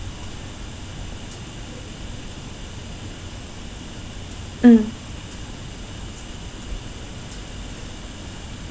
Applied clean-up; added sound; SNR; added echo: none; none; none; none.